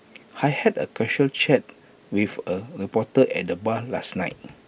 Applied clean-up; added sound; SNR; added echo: none; none; none; none.